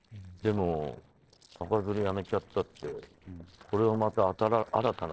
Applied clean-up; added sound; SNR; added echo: neural separator model SepFormer DNS4.